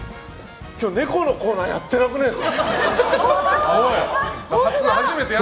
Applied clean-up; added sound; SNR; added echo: none; none; none; none.